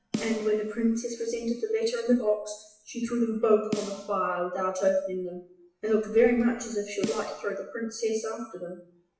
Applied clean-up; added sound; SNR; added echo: classical method WPE with log-MMSE.